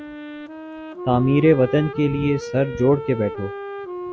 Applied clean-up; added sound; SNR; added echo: none; Wind instrument, woodwind instrument; 11 dB; none.